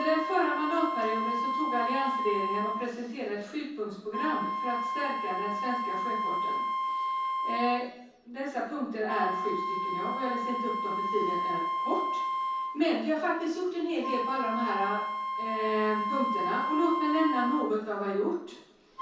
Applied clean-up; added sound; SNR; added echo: none; Wind instrument, woodwind instrument; 1 dB; reverberation time 0.6 s.